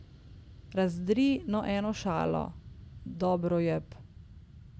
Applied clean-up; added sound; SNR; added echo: none; Fixed-wing aircraft, airplane; 17 dB; none.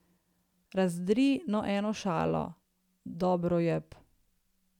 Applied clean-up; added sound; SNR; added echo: none; none; none; none.